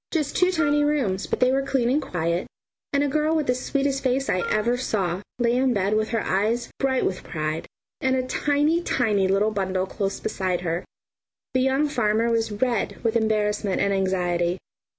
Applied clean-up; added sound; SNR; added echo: none; Wind instrument, woodwind instrument; 14 dB; none.